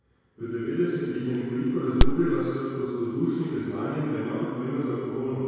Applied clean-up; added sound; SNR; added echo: none; Crack; -4 dB; reverberation time 1.9 s.